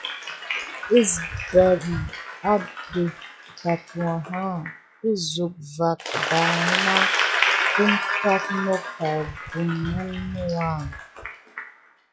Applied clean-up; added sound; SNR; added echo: classical method log-MMSE.